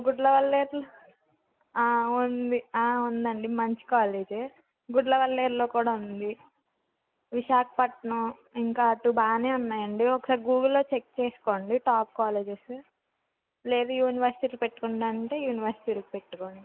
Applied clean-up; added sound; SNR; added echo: none; none; none; none.